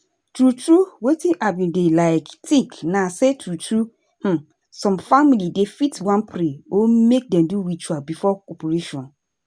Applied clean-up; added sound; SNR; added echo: none; none; none; none.